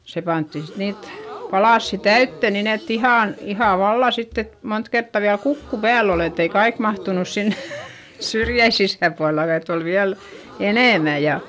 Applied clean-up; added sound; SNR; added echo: none; Crowd / Gasp; 19 dB; none.